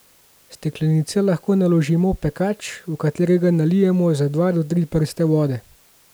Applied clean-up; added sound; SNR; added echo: none; none; none; none.